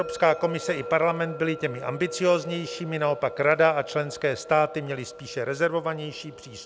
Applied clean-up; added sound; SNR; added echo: none; Musical instrument; 14 dB; none.